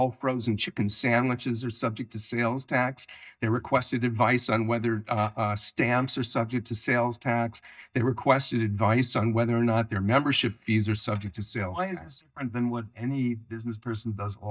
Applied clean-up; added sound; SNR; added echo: neural mask model DeepFilterNet 3.